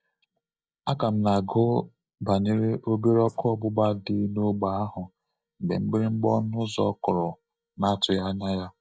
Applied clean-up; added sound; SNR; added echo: neural mask model DeepFilterNet 3.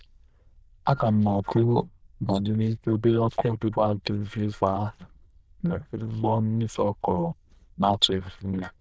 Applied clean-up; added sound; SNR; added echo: neural diffusion model UNIVERSE++.